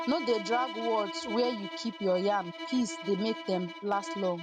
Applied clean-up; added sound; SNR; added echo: none; Bowed string instrument; 9 dB; none.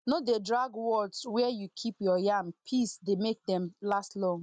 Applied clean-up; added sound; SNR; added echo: none; none; none; none.